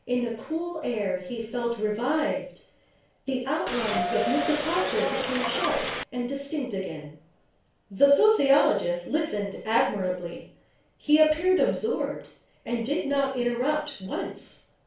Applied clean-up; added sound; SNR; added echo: none; Subway, metro, underground / Doorbell; 2 dB; reverberation time 0.4 s.